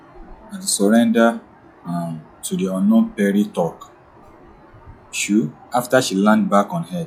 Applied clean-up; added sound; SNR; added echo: classical method log-MMSE.